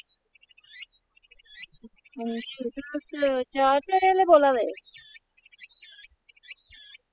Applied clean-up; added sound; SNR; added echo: classical method spectral subtraction.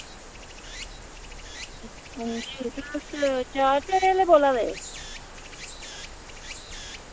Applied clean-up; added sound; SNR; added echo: none; Stream; 13 dB; none.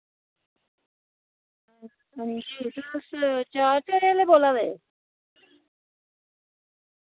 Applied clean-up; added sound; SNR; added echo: none; none; none; none.